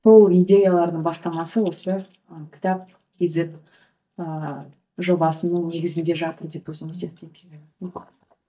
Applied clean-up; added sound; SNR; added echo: neural mask model DeepFilterNet 3.